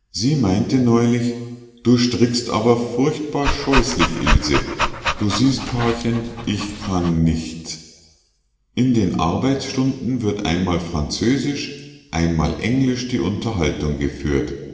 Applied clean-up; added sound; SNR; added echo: none; Dog; 2 dB; reverberation time 1.3 s.